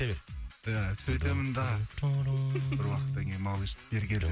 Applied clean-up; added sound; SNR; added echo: none; none; none; none.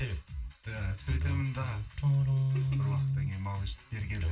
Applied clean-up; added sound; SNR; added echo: none; none; none; reverberation time 0.2 s.